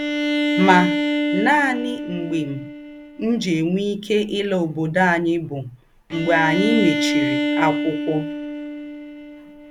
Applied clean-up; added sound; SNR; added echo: none; Bowed string instrument; 3 dB; none.